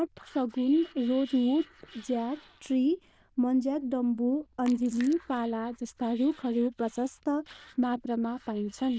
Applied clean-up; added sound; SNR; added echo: neural diffusion model UNIVERSE++.